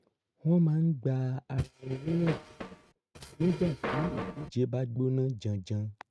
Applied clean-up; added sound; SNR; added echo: neural mask model RNNoise.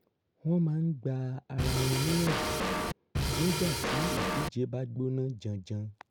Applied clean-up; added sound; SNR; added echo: none; Drum kit; -2 dB; none.